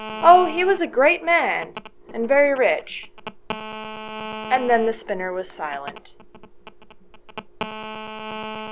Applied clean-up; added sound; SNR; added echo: none; Telephone; 13 dB; none.